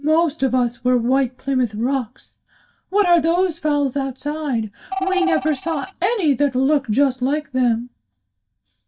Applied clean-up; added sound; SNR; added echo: neural mask model DeepFilterNet 3.